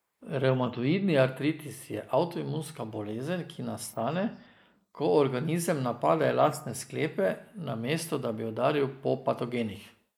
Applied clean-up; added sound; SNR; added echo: neural mask model Resemble Enhance denoiser.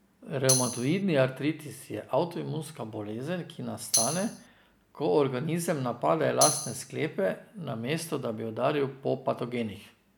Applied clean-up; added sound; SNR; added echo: none; Tambourine; 0 dB; none.